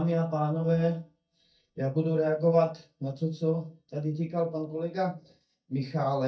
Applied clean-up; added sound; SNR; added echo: neural mask model DeepFilterNet 3.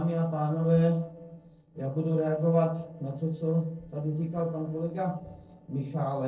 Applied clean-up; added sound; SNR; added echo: neural separator model SepFormer DNS4.